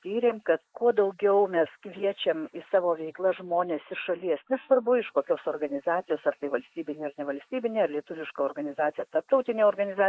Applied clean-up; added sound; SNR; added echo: neural mask model Resemble Enhance denoiser.